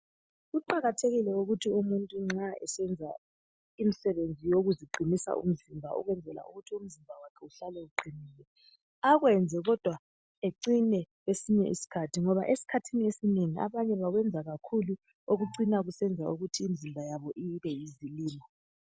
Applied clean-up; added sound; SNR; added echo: none; none; none; none.